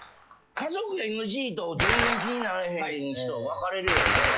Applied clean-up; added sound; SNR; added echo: classical method log-MMSE.